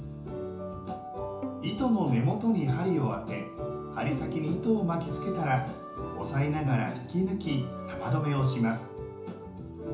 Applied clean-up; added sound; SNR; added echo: none; Bowed string instrument; 15 dB; reverberation time 0.7 s.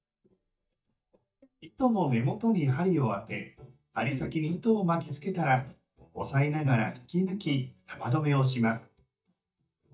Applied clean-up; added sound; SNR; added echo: neural mask model DeepFilterNet 3.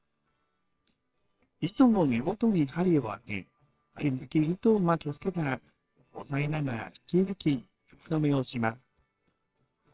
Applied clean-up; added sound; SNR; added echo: neural separator model SepFormer WHAMR!.